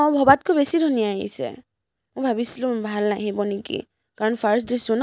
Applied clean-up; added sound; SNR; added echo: none; none; none; none.